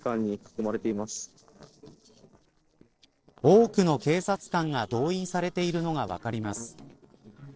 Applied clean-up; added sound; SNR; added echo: neural separator model SepFormer DNS4.